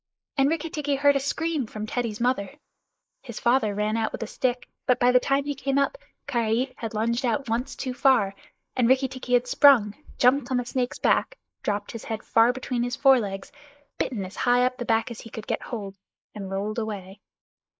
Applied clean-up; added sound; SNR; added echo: neural mask model Resemble Enhance denoiser.